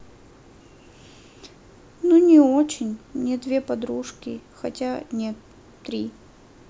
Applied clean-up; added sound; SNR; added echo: none; none; none; none.